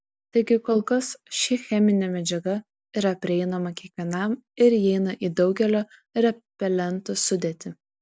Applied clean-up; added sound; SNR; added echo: none; none; none; none.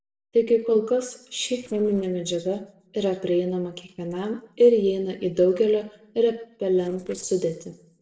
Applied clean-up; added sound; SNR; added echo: neural separator model SepFormer DNS4.